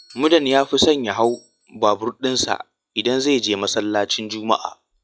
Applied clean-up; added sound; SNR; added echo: classical method log-MMSE.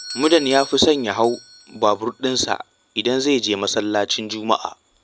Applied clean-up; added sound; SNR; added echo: none; Doorbell; 18 dB; none.